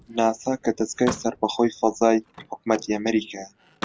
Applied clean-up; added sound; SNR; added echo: none; Slam; 15 dB; none.